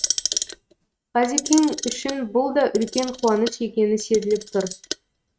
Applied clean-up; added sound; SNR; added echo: neural mask model RNNoise.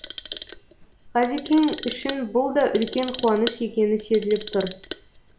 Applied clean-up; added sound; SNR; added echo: none; Clock; 3 dB; none.